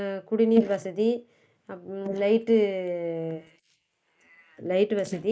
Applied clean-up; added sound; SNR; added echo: neural mask model Resemble Enhance denoiser.